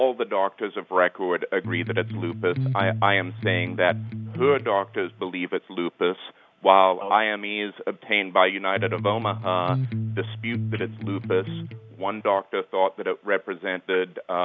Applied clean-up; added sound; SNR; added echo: none; Electric guitar; 6 dB; none.